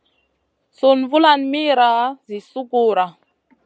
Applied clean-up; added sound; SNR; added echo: none; none; none; none.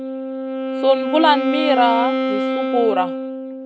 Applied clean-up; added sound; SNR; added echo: none; Wind instrument, woodwind instrument; 2 dB; none.